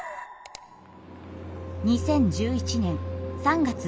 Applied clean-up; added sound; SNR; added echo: none; none; none; none.